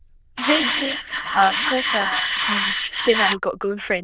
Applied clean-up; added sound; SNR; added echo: neural diffusion model UNIVERSE++.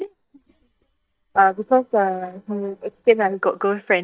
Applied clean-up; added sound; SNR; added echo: neural mask model DeepFilterNet 3.